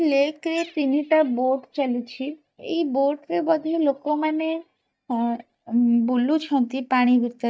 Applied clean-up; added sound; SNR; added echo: neural mask model DeepFilterNet 3.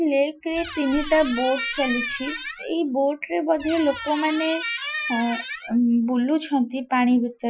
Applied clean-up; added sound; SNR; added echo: classical method Wiener filter.